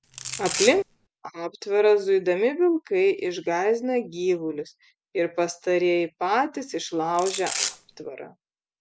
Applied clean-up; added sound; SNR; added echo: none; Domestic sounds, home sounds; 7 dB; none.